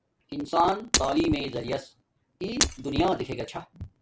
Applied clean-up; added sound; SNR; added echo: none; Shatter; 3 dB; none.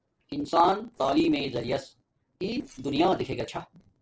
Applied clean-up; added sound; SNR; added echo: neural separator model SepFormer DNS4.